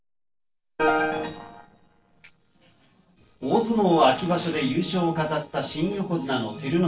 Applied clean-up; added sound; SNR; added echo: neural separator model SepFormer DNS4.